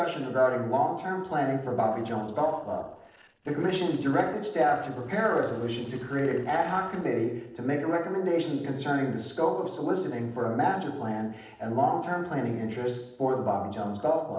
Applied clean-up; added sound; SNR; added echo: neural separator model SepFormer DNS4.